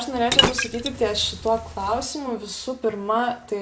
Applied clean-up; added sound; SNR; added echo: none; Liquid; 0 dB; none.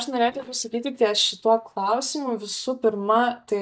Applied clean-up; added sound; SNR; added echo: neural mask model DeepFilterNet 3.